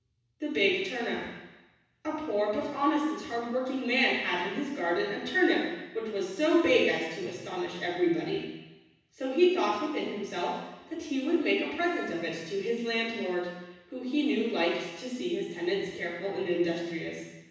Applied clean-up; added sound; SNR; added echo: none; none; none; reverberation time 1.1 s.